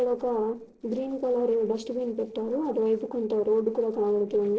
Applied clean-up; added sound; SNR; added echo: neural separator model SepFormer DNS4.